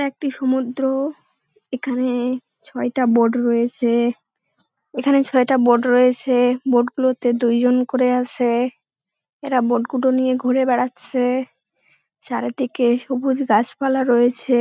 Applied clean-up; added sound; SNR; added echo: none; none; none; none.